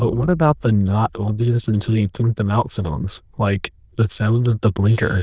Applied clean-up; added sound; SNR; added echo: neural diffusion model UNIVERSE++.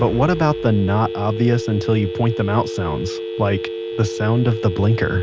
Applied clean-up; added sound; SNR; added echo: none; Telephone; 8 dB; none.